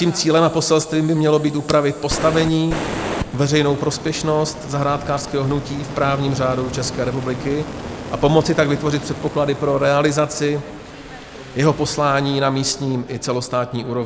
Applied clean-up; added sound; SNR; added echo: none; Fire; 12 dB; none.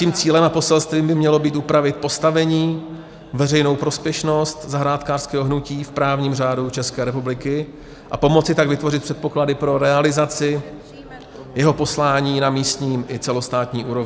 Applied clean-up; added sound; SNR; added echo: none; none; none; none.